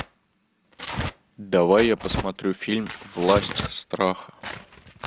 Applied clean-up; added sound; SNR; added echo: none; Tearing; 9 dB; none.